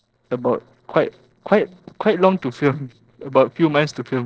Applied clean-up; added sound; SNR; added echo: neural separator model SepFormer DNS4.